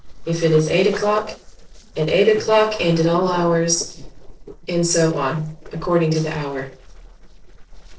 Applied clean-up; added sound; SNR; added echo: neural separator model SepFormer DNS4.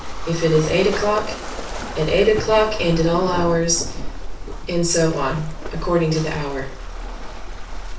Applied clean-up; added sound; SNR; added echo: none; Waves, surf; 11 dB; reverberation time 0.3 s.